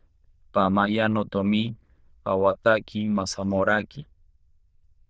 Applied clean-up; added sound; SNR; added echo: neural diffusion model UNIVERSE++.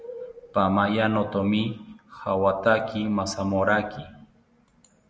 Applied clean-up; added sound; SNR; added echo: none; none; none; none.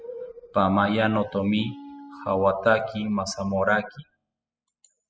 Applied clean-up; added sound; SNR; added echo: classical method spectral subtraction.